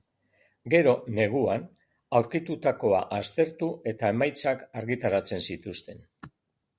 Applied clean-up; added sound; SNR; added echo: none; none; none; none.